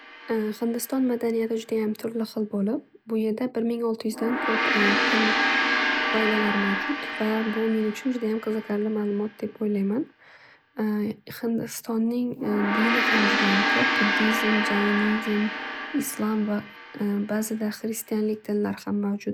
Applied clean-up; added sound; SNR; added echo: none; Gong; 2 dB; none.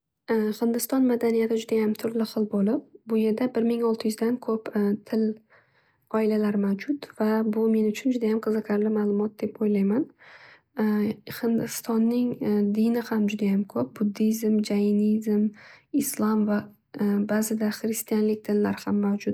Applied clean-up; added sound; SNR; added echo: none; none; none; none.